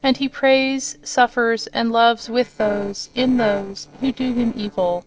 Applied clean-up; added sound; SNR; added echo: neural separator model SepFormer DNS4.